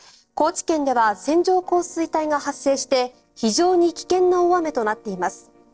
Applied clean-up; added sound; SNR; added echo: neural separator model SepFormer DNS4.